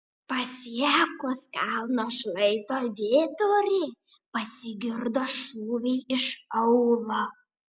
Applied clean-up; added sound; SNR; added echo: none; none; none; none.